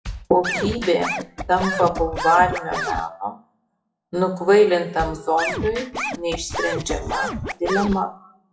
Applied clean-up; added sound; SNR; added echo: classical method WPE with log-MMSE.